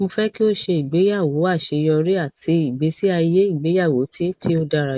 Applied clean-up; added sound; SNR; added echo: neural mask model Resemble Enhance denoiser.